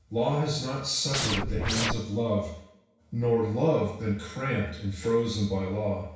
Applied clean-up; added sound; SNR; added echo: none; Scratching (performance technique); 1 dB; reverberation time 0.6 s.